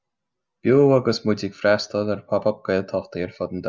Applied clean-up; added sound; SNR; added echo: none; none; none; none.